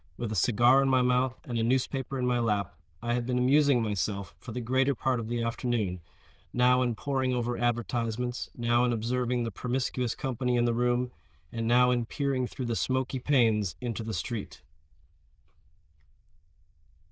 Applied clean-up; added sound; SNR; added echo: neural diffusion model UNIVERSE++.